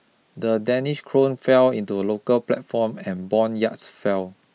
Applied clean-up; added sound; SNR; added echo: none; none; none; none.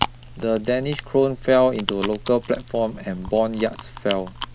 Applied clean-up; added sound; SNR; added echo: none; Chewing, mastication; 11 dB; none.